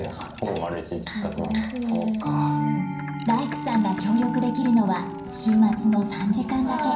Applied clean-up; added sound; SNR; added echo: none; Boat, Water vehicle; 20 dB; reverberation time 0.6 s.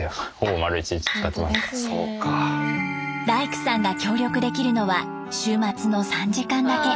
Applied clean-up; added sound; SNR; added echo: none; none; none; none.